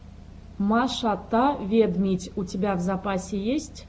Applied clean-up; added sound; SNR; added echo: none; none; none; none.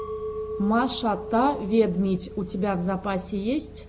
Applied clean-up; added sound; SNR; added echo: none; Chink, clink; 11 dB; none.